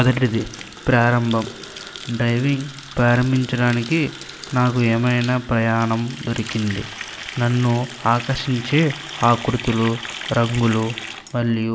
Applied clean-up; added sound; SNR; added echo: none; Water tap, faucet; 14 dB; none.